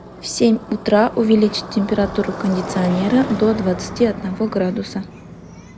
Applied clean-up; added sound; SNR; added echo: none; Motorcycle; 11 dB; none.